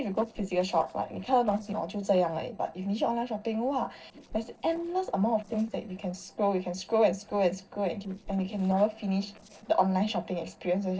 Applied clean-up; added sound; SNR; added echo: neural separator model SepFormer DNS4.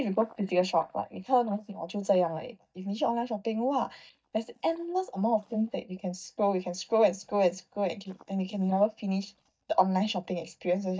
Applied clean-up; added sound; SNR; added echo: neural mask model DeepFilterNet 3.